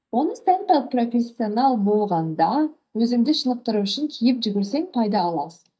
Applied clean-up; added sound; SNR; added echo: neural mask model DeepFilterNet 3.